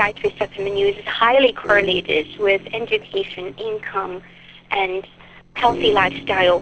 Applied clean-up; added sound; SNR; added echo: neural separator model SepFormer DNS4.